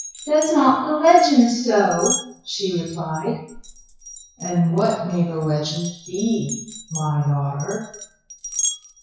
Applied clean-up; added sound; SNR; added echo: classical method WPE with log-MMSE.